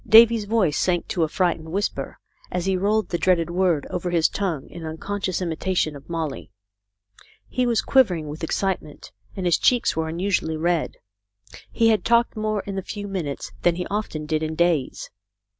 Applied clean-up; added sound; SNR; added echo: none; none; none; none.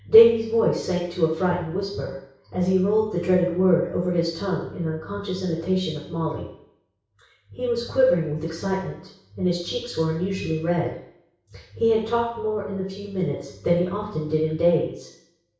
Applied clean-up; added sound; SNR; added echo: none; none; none; reverberation time 0.6 s.